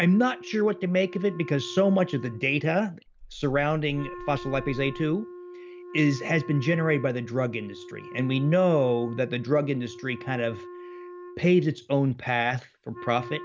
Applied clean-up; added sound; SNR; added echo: none; Meow + Wind instrument, woodwind instrument; 15 dB; none.